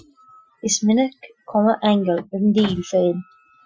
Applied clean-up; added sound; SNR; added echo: classical method Wiener filter.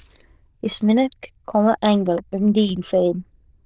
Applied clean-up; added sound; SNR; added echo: neural diffusion model UNIVERSE++.